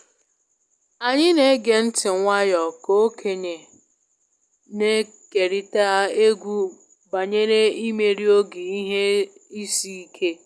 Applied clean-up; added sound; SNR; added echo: none; none; none; none.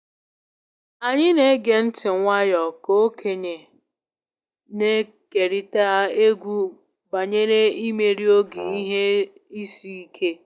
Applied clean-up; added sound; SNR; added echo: neural mask model DeepFilterNet 3.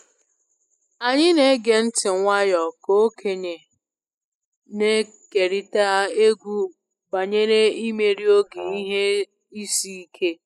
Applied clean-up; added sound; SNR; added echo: classical method spectral subtraction.